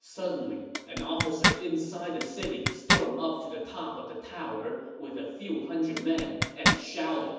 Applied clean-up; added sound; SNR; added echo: none; Zipper (clothing); -3 dB; reverberation time 1.1 s.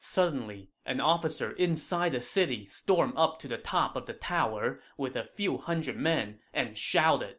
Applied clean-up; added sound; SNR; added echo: none; none; none; none.